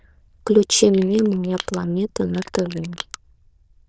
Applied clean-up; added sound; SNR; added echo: neural diffusion model UNIVERSE++.